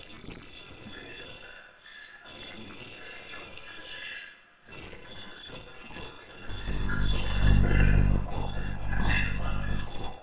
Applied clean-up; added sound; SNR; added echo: neural separator model SepFormer WHAMR!.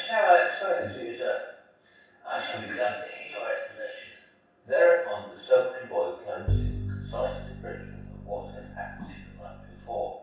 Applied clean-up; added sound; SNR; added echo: none; Bowed string instrument; 5 dB; reverberation time 0.7 s.